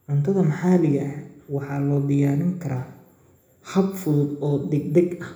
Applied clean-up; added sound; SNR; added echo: none; none; none; reverberation time 0.7 s.